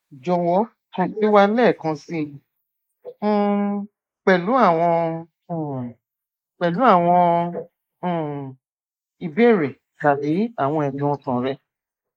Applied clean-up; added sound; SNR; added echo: neural mask model Resemble Enhance denoiser.